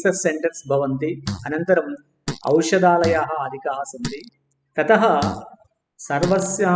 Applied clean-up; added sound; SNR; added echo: classical method spectral subtraction.